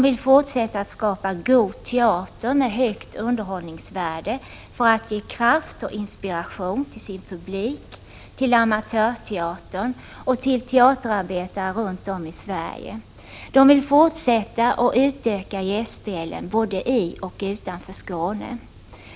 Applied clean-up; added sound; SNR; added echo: none; none; none; none.